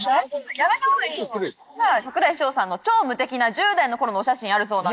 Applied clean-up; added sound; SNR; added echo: neural mask model Resemble Enhance denoiser.